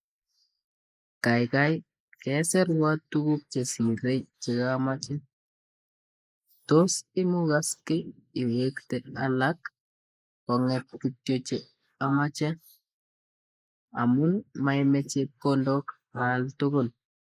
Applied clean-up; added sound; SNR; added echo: neural mask model Resemble Enhance denoiser.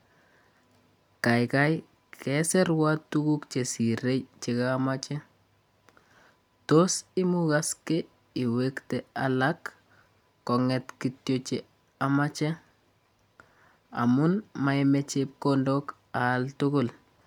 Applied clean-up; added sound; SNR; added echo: none; none; none; none.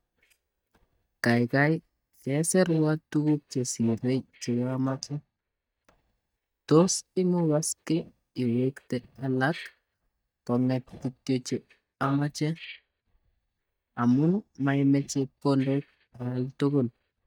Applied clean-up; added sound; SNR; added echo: neural mask model DeepFilterNet 3.